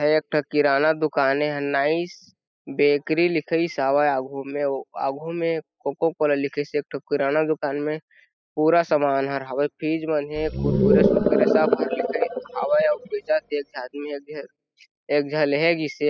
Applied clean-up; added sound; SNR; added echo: classical method spectral subtraction.